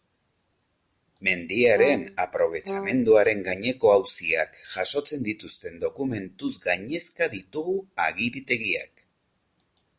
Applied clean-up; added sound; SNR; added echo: none; Brass instrument; 8 dB; none.